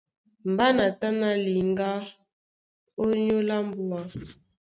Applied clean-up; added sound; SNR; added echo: neural mask model RNNoise.